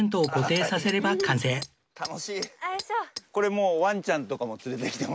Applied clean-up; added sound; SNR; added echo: none; none; none; none.